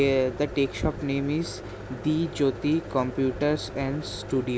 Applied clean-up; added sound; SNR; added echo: none; none; none; none.